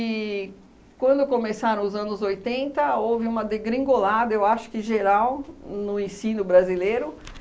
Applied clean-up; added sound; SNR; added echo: none; none; none; none.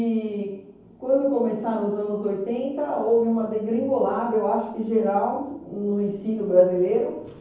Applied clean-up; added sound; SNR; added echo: none; none; none; reverberation time 0.9 s.